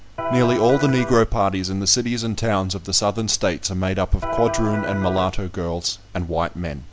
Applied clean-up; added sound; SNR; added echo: none; Electric guitar; 6 dB; none.